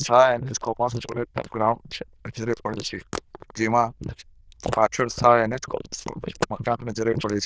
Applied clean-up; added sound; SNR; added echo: neural diffusion model UNIVERSE++.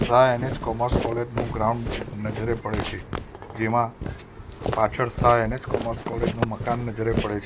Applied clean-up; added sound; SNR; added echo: none; Walk, footsteps; 5 dB; none.